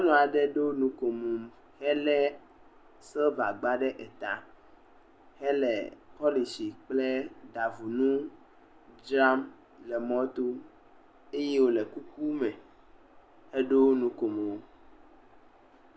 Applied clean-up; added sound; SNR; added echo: none; none; none; none.